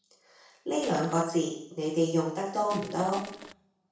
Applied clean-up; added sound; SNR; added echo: none; Crushing; 13 dB; reverberation time 0.7 s.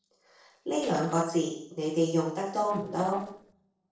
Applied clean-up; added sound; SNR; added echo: neural separator model SepFormer DNS4.